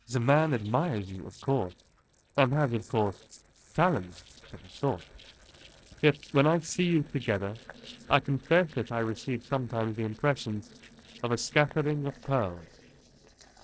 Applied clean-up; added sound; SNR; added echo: neural separator model SepFormer DNS4.